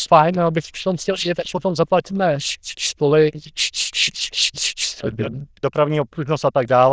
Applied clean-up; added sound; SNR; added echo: neural diffusion model UNIVERSE++.